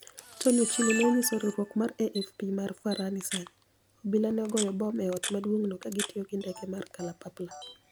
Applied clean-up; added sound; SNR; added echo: none; Camera; 9 dB; none.